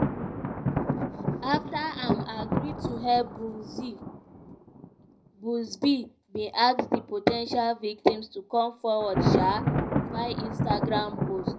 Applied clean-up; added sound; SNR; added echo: none; Thunder; 2 dB; reverberation time 0.4 s.